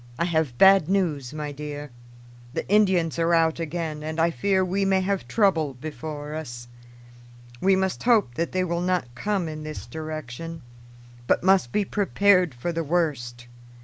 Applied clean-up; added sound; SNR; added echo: none; none; none; none.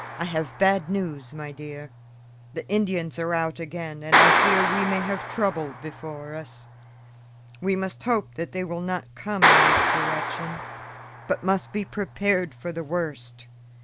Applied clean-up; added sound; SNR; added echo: none; Clapping; -1 dB; none.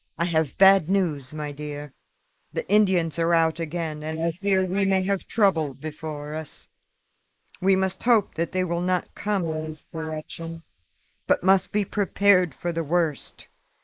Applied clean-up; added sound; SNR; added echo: neural mask model Resemble Enhance denoiser.